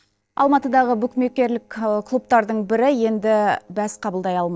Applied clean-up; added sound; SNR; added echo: neural separator model SepFormer DNS4.